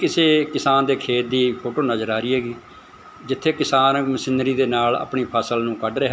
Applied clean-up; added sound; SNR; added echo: none; none; none; none.